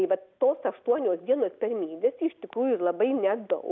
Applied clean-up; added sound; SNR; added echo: none; none; none; none.